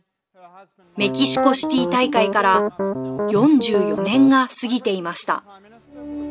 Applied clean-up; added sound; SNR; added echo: none; Piano; 3 dB; none.